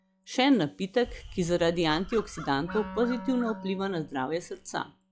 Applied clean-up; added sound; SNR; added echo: classical method log-MMSE.